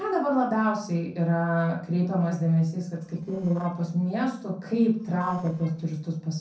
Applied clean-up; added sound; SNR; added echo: neural separator model SepFormer DNS4.